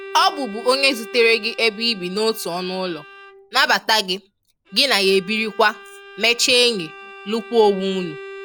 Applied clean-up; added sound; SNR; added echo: none; Bowed string instrument; 18 dB; none.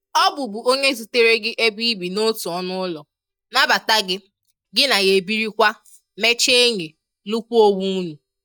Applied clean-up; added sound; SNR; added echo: neural mask model DeepFilterNet 3.